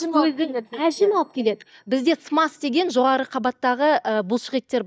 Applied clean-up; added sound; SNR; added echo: neural mask model DeepFilterNet 3.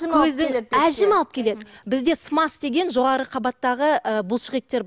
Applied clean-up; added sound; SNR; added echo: none; none; none; none.